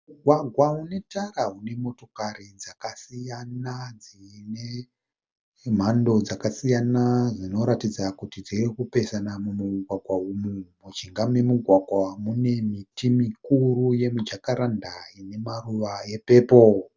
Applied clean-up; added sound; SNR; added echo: none; none; none; none.